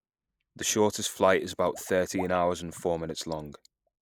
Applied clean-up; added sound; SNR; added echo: neural mask model Resemble Enhance denoiser.